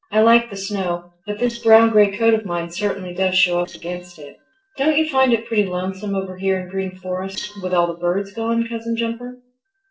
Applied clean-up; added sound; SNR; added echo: neural separator model SepFormer DNS4.